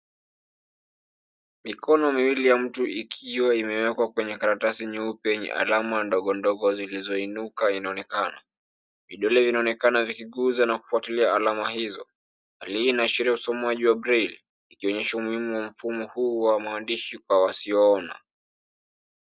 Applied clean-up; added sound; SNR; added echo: none; none; none; none.